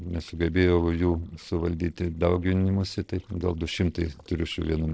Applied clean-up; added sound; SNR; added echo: neural separator model SepFormer DNS4.